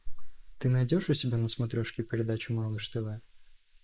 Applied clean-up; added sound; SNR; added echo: neural mask model Resemble Enhance denoiser.